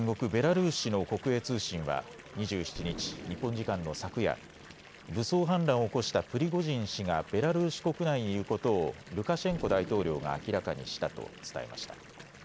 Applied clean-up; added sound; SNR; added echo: none; Explosion + Fill (with liquid) / Bathtub (filling or washing) / Water tap, faucet; 16 dB; none.